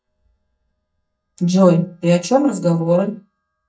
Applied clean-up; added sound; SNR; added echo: neural mask model DeepFilterNet 3.